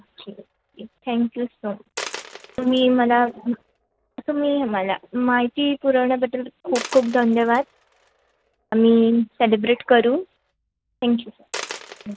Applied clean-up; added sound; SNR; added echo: none; Coin (dropping); 19 dB; none.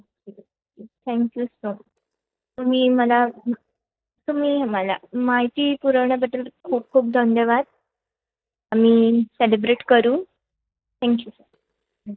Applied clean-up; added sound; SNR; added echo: neural mask model DeepFilterNet 3.